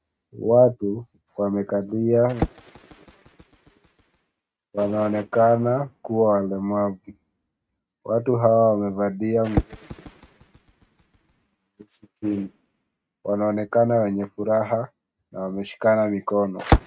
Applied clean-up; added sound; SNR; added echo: neural mask model RNNoise.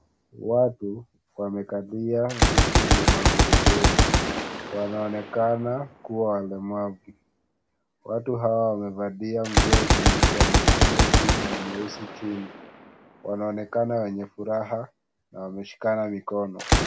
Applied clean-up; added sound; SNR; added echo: none; Gunshot, gunfire; -4 dB; none.